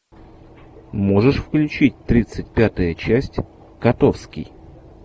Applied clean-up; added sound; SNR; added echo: none; none; none; none.